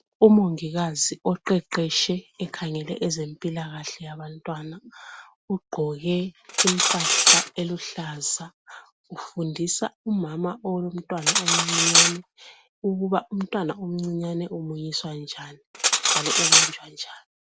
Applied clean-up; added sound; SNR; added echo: none; Cutlery, silverware; -4 dB; none.